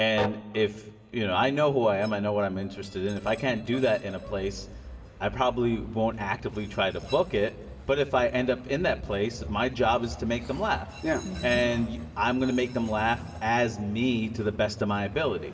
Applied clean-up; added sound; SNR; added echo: none; Train; 14 dB; reverberation time 2.8 s.